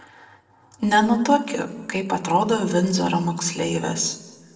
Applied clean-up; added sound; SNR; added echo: none; none; none; reverberation time 1.0 s.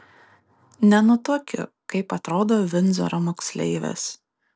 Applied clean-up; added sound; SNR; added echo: none; none; none; none.